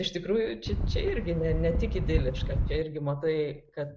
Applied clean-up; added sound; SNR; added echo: none; Wind; -2 dB; none.